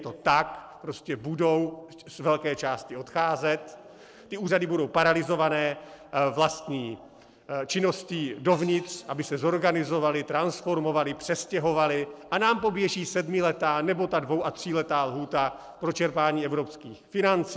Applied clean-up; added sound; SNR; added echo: neural separator model SepFormer DNS4.